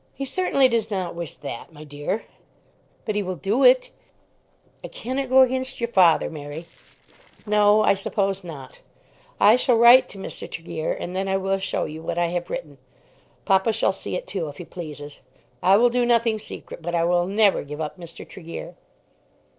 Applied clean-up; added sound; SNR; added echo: neural separator model SepFormer DNS4.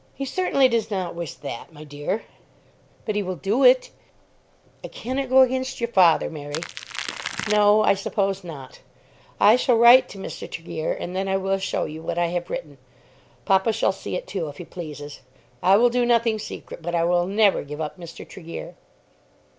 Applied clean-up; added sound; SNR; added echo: none; Crackle; 8 dB; none.